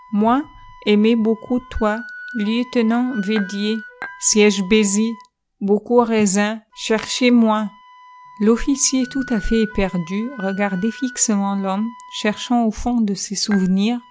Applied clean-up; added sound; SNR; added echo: none; Dishes, pots, and pans / Chink, clink + Wind instrument, woodwind instrument; 19 dB; none.